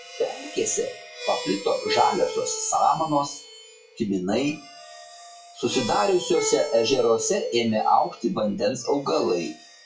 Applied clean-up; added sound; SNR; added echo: classical method WPE with log-MMSE.